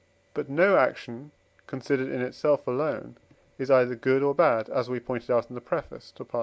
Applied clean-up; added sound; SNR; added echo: none; none; none; none.